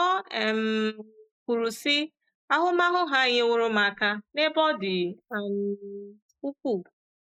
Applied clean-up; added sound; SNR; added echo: neural mask model Resemble Enhance denoiser.